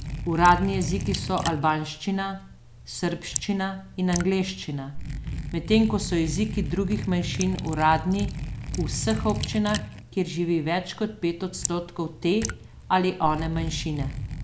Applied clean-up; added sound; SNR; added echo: none; Liquid; 7 dB; none.